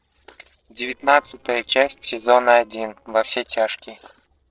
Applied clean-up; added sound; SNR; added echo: neural separator model SepFormer DNS4.